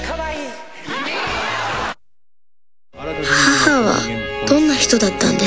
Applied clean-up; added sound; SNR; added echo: none; none; none; none.